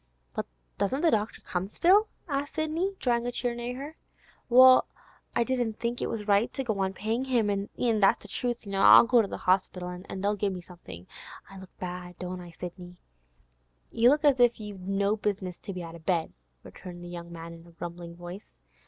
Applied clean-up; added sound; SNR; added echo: none; none; none; none.